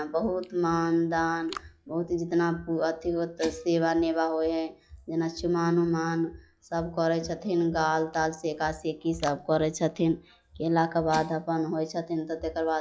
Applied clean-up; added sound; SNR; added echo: classical method log-MMSE.